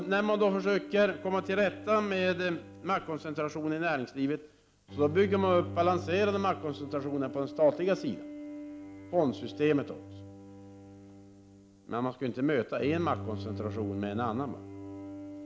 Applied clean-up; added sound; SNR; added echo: none; Bowed string instrument; 12 dB; none.